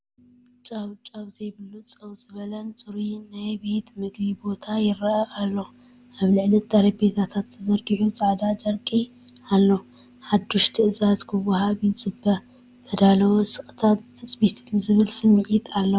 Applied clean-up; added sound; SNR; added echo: none; none; none; none.